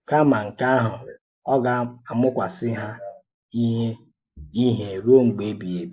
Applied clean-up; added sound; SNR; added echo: neural mask model Resemble Enhance denoiser.